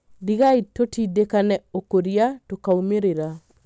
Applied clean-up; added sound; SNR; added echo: none; none; none; none.